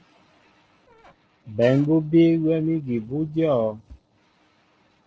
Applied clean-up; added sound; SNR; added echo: neural separator model SepFormer DNS4.